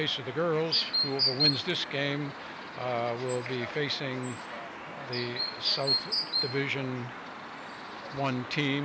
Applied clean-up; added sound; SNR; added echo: none; Chirp, tweet; 2 dB; none.